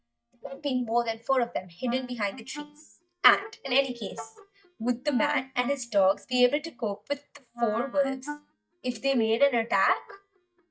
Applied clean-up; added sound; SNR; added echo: neural mask model DeepFilterNet 3.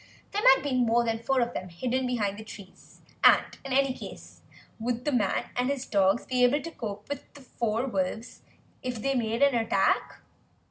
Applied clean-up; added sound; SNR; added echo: none; none; none; none.